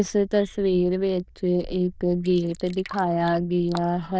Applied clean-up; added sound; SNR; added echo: neural diffusion model UNIVERSE++.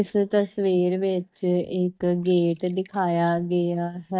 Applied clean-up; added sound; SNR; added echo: neural mask model DeepFilterNet 3.